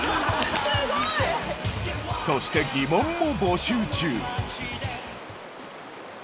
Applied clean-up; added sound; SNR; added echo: none; Stream; 13 dB; none.